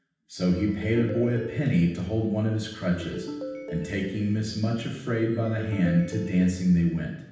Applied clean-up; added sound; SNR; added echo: none; Ringtone; 13 dB; reverberation time 0.9 s.